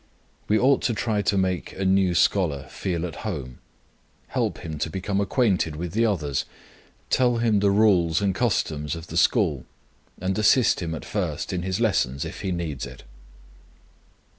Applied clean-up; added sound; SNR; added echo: none; none; none; none.